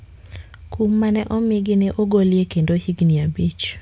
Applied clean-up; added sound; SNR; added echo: none; none; none; none.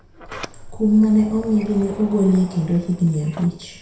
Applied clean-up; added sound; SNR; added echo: none; Sliding door; 17 dB; reverberation time 0.7 s.